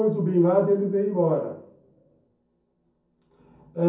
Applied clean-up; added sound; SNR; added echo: none; none; none; reverberation time 0.6 s.